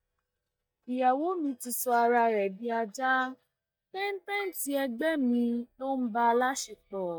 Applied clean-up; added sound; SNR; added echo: neural mask model DeepFilterNet 3.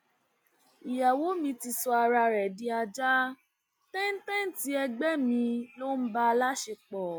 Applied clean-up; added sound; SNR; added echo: none; none; none; none.